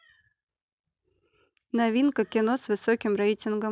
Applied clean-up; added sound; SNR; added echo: none; none; none; none.